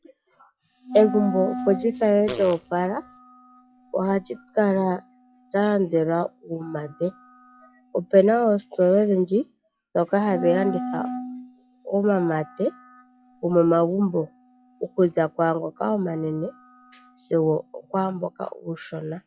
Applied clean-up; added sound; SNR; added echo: classical method log-MMSE.